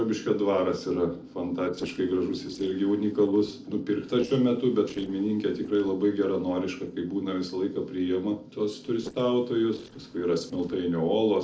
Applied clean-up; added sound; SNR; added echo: neural separator model SepFormer DNS4.